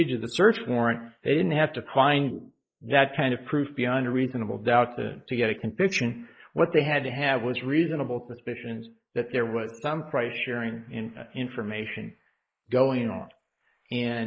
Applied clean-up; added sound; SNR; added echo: neural mask model Resemble Enhance denoiser.